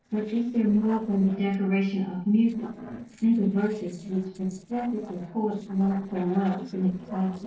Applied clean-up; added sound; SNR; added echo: neural separator model SepFormer DNS4.